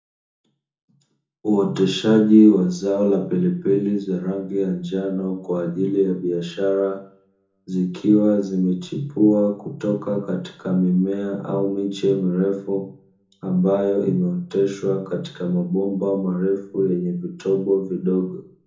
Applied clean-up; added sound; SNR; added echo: none; none; none; reverberation time 0.6 s.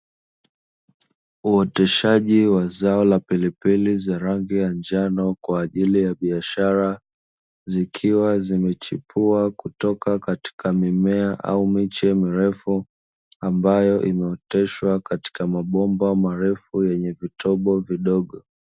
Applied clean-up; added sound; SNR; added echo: none; none; none; none.